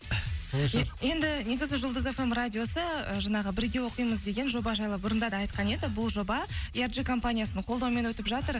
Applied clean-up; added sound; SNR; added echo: none; none; none; none.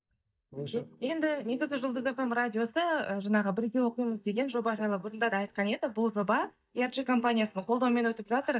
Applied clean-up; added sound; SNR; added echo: neural mask model DeepFilterNet 3.